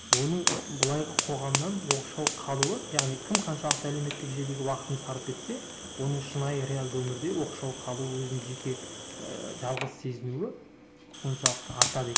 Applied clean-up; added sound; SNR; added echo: none; Fire; 0 dB; none.